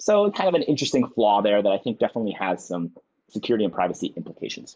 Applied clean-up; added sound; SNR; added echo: neural mask model Resemble Enhance denoiser.